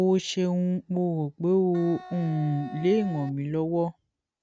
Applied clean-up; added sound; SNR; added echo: none; Wind instrument, woodwind instrument; 16 dB; none.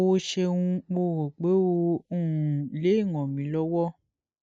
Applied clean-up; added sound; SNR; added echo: neural mask model Resemble Enhance denoiser.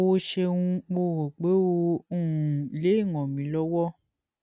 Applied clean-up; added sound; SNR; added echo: none; none; none; none.